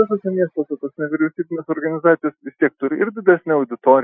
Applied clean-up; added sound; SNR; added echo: classical method Wiener filter.